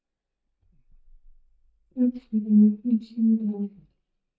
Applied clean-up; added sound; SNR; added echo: neural mask model DeepFilterNet 3.